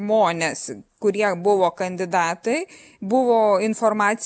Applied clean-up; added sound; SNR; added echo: none; none; none; none.